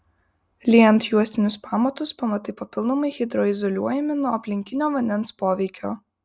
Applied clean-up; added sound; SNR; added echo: none; none; none; none.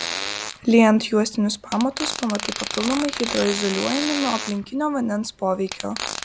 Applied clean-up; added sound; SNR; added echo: none; Fart; 8 dB; none.